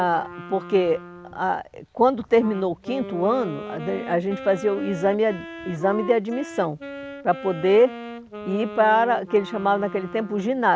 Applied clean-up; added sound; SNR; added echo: none; Wind instrument, woodwind instrument; 14 dB; none.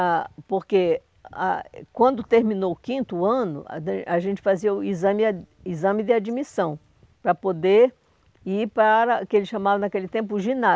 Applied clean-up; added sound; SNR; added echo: none; none; none; none.